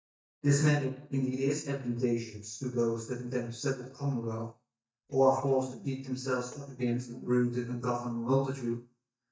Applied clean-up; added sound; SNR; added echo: neural mask model DeepFilterNet 3.